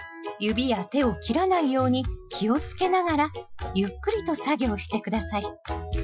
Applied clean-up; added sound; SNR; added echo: classical method Wiener filter.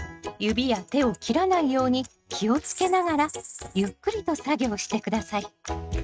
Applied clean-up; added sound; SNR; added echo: neural mask model RNNoise.